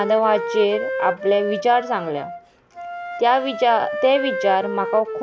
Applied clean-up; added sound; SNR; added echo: none; Wind instrument, woodwind instrument; 7 dB; none.